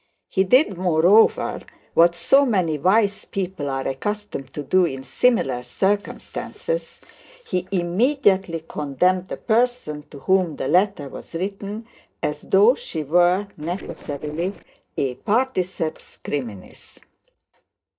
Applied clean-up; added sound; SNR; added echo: neural separator model SepFormer DNS4.